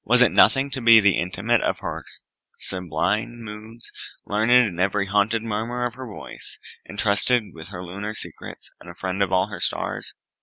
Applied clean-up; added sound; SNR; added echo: none; none; none; none.